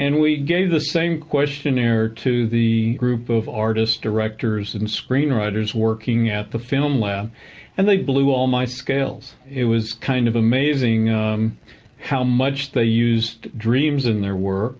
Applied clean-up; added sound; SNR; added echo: none; none; none; none.